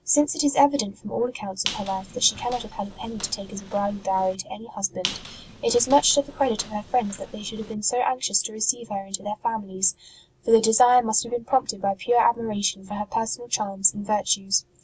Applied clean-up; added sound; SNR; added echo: none; Squeak; 13 dB; none.